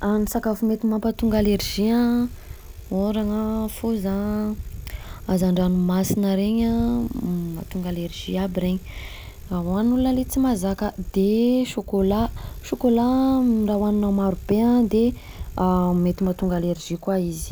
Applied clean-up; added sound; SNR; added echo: none; Bicycle; 14 dB; none.